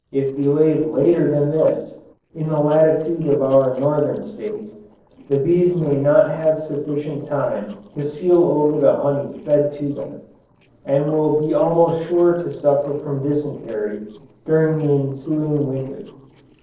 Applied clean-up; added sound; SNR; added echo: neural separator model SepFormer DNS4.